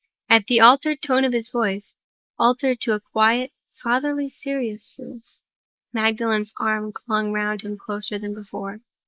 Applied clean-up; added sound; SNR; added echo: neural mask model Resemble Enhance denoiser.